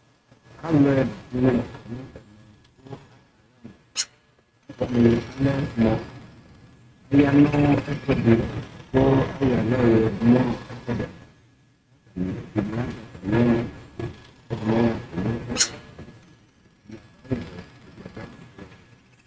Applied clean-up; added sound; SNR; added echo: neural mask model RNNoise.